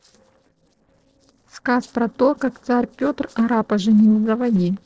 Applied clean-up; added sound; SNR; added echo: neural separator model SepFormer DNS4.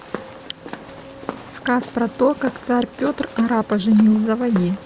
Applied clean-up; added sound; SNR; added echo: none; Walk, footsteps; 14 dB; none.